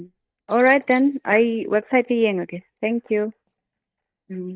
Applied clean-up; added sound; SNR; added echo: neural mask model DeepFilterNet 3.